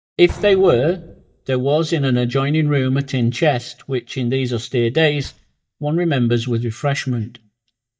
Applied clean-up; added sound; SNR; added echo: neural mask model DeepFilterNet 3.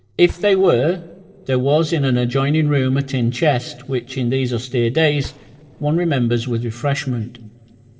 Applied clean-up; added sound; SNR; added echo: neural separator model SepFormer DNS4.